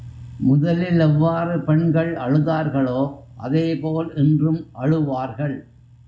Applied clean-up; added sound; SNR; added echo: none; none; none; none.